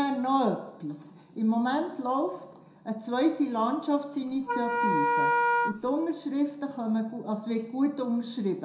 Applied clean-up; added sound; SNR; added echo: none; Wind instrument, woodwind instrument; -3 dB; reverberation time 0.6 s.